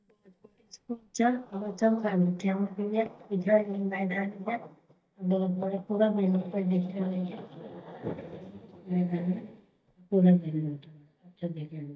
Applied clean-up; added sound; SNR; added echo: neural mask model DeepFilterNet 3.